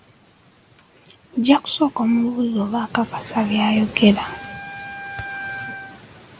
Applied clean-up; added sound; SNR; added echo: none; Wind instrument, woodwind instrument; 12 dB; none.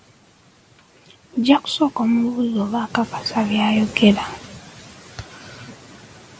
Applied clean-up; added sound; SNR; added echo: none; none; none; none.